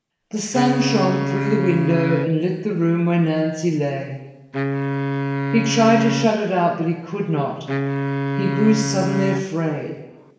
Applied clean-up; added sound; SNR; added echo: none; Wind instrument, woodwind instrument; 4 dB; reverberation time 1.0 s.